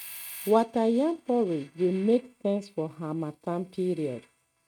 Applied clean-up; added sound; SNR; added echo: neural mask model RNNoise.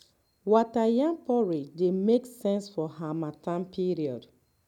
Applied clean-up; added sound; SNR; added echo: none; none; none; none.